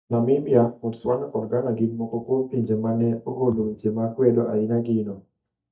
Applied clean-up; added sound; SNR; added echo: neural mask model DeepFilterNet 3.